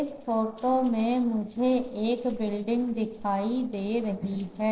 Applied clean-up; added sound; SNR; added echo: neural separator model SepFormer DNS4.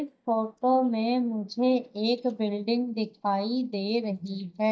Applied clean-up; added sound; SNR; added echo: neural mask model DeepFilterNet 3.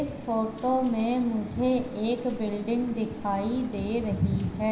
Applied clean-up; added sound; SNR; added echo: none; Rain; 14 dB; reverberation time 0.9 s.